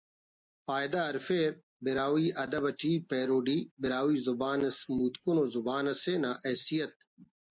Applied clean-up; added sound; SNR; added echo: neural mask model DeepFilterNet 3.